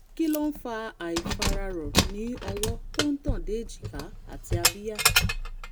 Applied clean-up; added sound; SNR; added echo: none; Keys jangling; -4 dB; none.